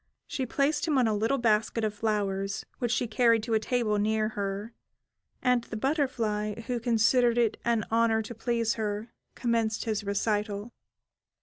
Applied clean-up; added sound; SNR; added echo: none; none; none; none.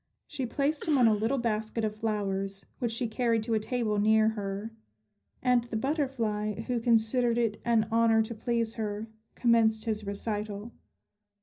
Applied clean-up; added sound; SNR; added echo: none; Cough; 18 dB; reverberation time 0.4 s.